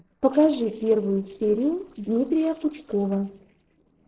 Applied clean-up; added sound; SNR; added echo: neural separator model SepFormer DNS4.